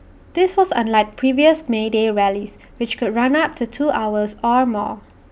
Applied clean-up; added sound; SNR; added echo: none; none; none; none.